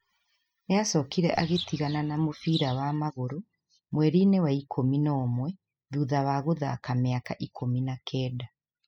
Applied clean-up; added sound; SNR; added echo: classical method spectral subtraction.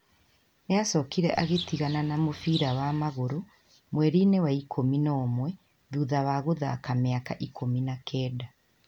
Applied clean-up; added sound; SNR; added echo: none; Bird; 13 dB; none.